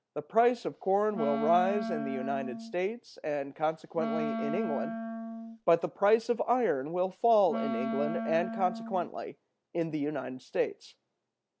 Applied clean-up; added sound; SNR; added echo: none; Wind instrument, woodwind instrument; 5 dB; none.